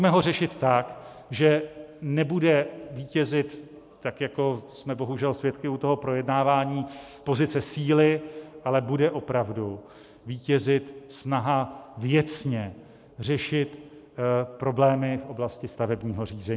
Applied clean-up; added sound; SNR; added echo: none; none; none; none.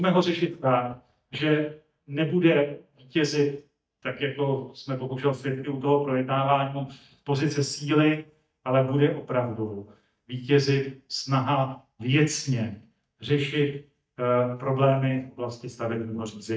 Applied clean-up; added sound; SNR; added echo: neural mask model DeepFilterNet 3.